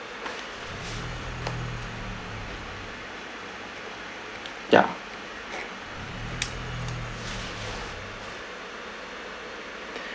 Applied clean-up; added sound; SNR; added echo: none; Car; 5 dB; none.